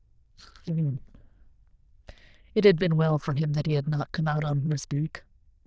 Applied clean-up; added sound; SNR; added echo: neural diffusion model UNIVERSE++.